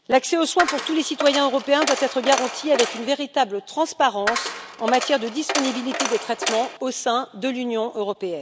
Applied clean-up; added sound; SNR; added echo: none; Coin (dropping); 5 dB; none.